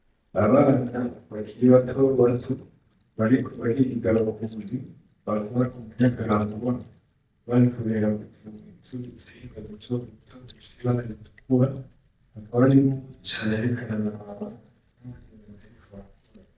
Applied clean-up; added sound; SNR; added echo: neural mask model DeepFilterNet 3.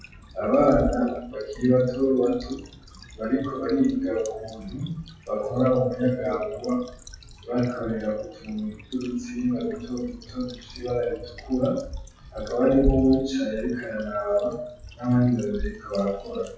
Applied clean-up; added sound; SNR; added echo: classical method WPE with log-MMSE.